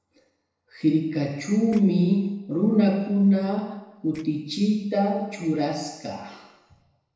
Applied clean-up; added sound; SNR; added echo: neural separator model SepFormer DNS4.